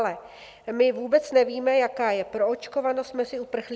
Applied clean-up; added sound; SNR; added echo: none; none; none; none.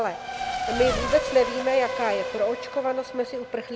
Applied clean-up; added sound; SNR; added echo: none; Race car, auto racing / Accelerating, revving, vroom; 5 dB; none.